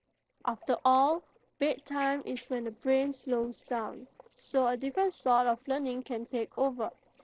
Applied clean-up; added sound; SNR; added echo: neural separator model SepFormer DNS4.